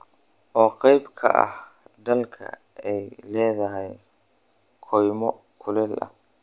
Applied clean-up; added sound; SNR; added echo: none; none; none; none.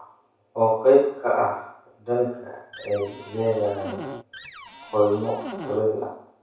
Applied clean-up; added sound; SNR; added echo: none; Cupboard open or close; 13 dB; reverberation time 0.6 s.